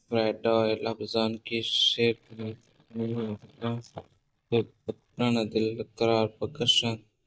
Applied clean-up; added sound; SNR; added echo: neural mask model DeepFilterNet 3.